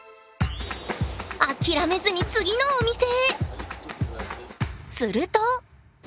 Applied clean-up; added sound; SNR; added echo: none; none; none; none.